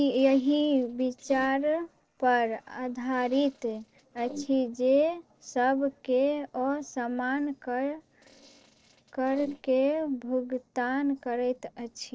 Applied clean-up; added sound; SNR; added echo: neural separator model SepFormer DNS4.